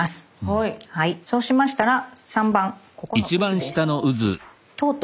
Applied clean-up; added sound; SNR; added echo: none; none; none; none.